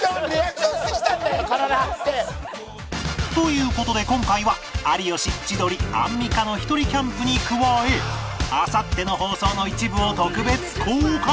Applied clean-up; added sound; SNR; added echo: none; none; none; none.